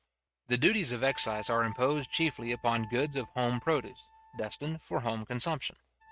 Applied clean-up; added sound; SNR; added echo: neural mask model RNNoise.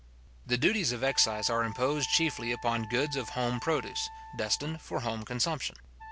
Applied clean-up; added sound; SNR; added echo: none; Wind instrument, woodwind instrument; 16 dB; none.